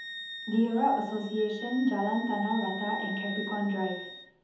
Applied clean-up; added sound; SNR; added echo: none; Wind instrument, woodwind instrument; 11 dB; reverberation time 1.3 s.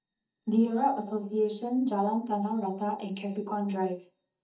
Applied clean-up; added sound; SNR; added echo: neural mask model DeepFilterNet 3.